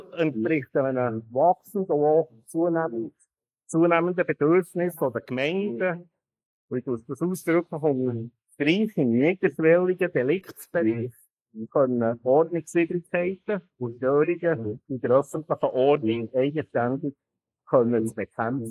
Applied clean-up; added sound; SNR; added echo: neural mask model Resemble Enhance denoiser.